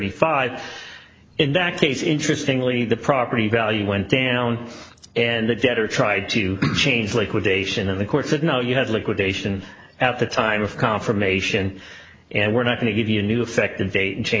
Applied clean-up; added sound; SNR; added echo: none; none; none; none.